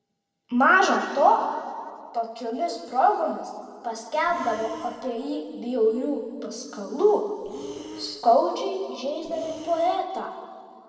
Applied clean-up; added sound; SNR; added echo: neural separator model SepFormer DNS4.